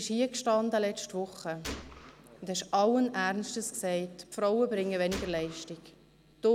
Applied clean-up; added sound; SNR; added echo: none; Gunshot, gunfire; 14 dB; none.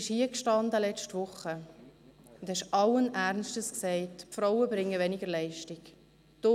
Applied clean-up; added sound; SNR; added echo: none; none; none; none.